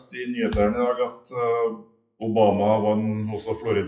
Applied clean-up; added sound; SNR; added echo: classical method WPE with log-MMSE.